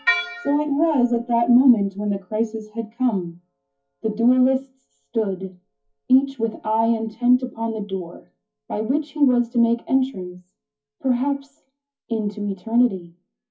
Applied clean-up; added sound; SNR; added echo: classical method WPE with log-MMSE.